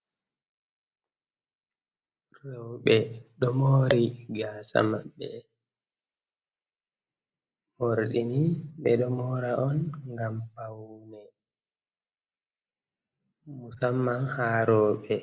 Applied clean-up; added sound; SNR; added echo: neural mask model Resemble Enhance denoiser.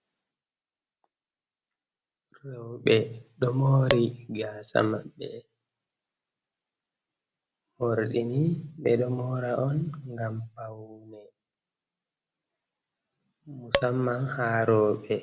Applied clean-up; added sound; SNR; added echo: none; Tap / Glass; -1 dB; none.